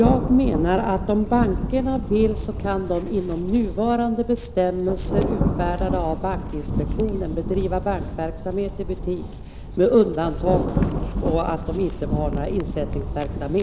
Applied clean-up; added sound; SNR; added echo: none; Thunder; 3 dB; none.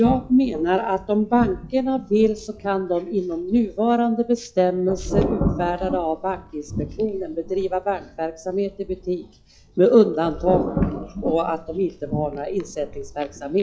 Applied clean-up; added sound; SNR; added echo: classical method log-MMSE.